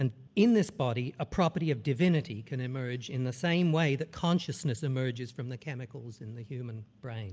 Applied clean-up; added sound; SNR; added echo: none; none; none; none.